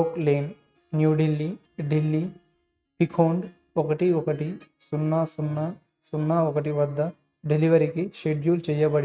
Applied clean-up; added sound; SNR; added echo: neural mask model RNNoise.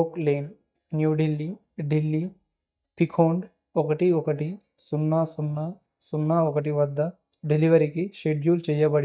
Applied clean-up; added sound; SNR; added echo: neural mask model DeepFilterNet 3.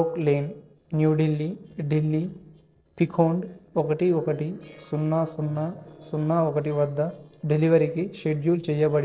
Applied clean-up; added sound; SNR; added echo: neural separator model SepFormer DNS4.